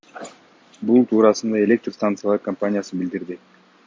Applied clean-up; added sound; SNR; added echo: none; none; none; none.